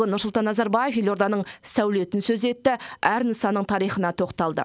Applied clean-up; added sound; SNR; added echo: none; none; none; none.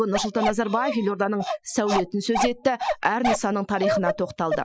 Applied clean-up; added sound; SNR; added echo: classical method Wiener filter.